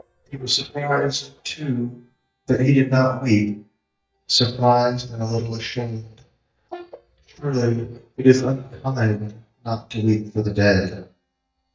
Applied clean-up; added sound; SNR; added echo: neural mask model DeepFilterNet 3.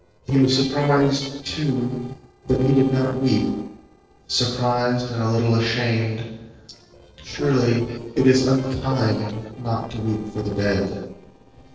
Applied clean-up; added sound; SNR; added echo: neural separator model SepFormer DNS4.